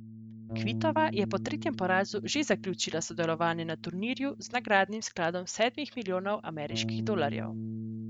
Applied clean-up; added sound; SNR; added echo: neural mask model RNNoise.